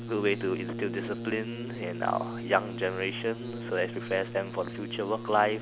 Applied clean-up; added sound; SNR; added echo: none; Brass instrument; 7 dB; none.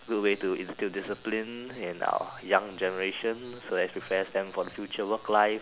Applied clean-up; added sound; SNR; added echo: none; none; none; none.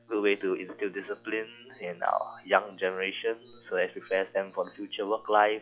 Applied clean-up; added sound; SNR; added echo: classical method log-MMSE.